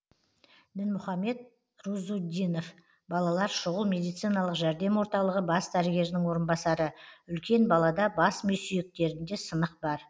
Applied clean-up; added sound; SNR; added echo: none; none; none; none.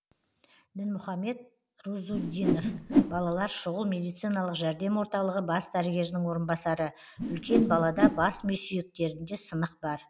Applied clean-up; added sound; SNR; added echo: none; Whoosh, swoosh, swish; -2 dB; none.